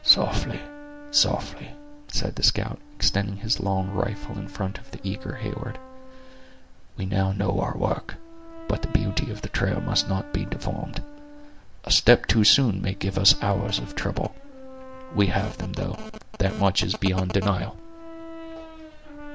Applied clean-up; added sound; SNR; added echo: none; Brass instrument; 18 dB; none.